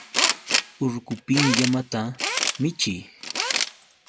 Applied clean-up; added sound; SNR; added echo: none; Tools; 0 dB; none.